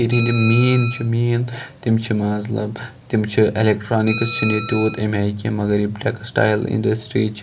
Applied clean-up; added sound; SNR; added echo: none; Bell; 13 dB; none.